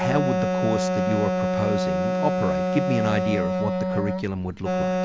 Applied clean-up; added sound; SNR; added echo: none; Wind instrument, woodwind instrument; -3 dB; none.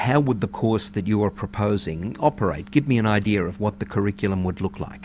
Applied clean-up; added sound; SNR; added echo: none; none; none; none.